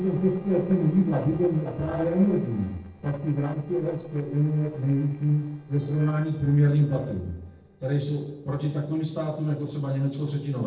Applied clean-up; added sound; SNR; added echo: neural separator model SepFormer DNS4.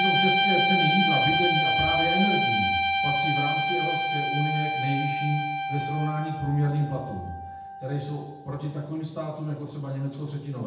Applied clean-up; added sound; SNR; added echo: none; Guitar; -3 dB; reverberation time 0.8 s.